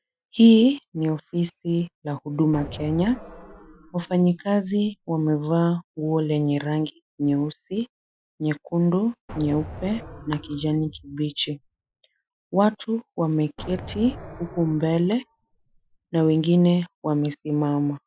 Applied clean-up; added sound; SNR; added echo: classical method Wiener filter.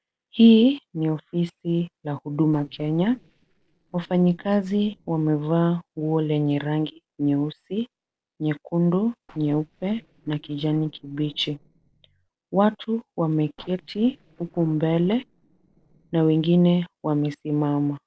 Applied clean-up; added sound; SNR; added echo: neural separator model SepFormer DNS4.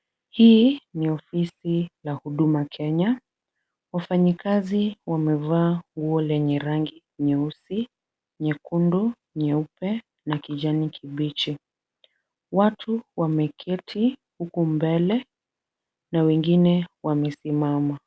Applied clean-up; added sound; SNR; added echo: none; none; none; none.